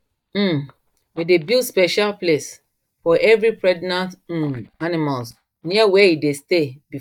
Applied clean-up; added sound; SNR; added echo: neural mask model DeepFilterNet 3.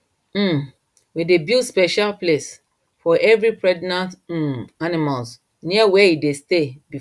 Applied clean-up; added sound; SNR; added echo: none; none; none; none.